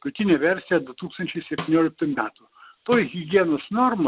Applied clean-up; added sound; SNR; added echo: none; Snare drum; 15 dB; none.